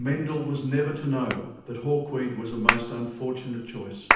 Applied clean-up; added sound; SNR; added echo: none; Hands; 2 dB; reverberation time 0.9 s.